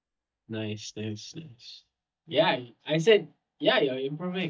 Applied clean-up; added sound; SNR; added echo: neural mask model DeepFilterNet 3.